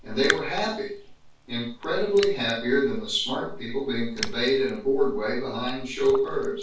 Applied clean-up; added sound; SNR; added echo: none; Raindrop; 14 dB; reverberation time 0.3 s.